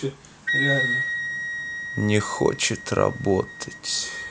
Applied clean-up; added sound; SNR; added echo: none; Wind instrument, woodwind instrument; 3 dB; none.